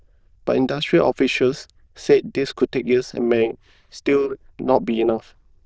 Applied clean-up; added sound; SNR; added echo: neural diffusion model UNIVERSE++.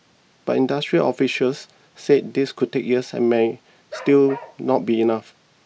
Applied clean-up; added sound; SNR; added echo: none; Bark; 17 dB; none.